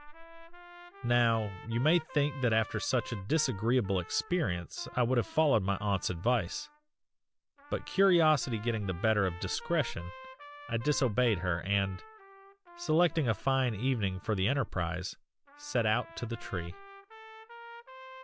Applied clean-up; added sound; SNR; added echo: none; Trumpet; 19 dB; none.